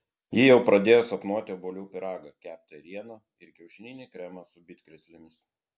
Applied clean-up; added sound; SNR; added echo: none; none; none; none.